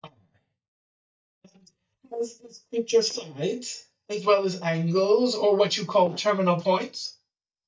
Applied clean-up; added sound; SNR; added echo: neural mask model DeepFilterNet 3.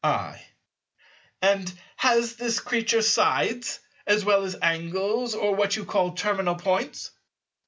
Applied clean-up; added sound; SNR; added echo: none; none; none; none.